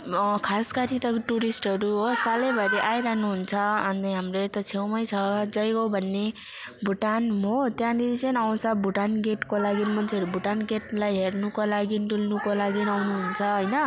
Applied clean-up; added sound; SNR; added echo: none; none; none; none.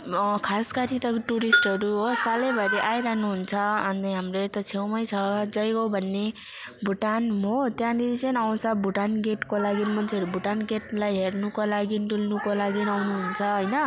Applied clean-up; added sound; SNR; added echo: none; Bell; 4 dB; none.